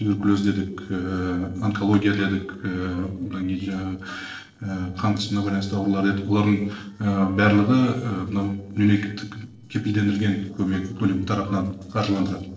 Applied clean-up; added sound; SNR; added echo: neural separator model SepFormer DNS4.